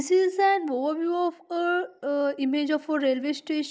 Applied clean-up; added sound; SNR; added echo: none; none; none; none.